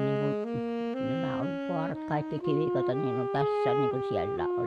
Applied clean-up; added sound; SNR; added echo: none; Wind instrument, woodwind instrument; -3 dB; none.